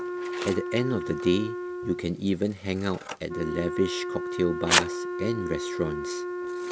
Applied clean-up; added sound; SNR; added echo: none; Wind instrument, woodwind instrument + Scissors; 1 dB; none.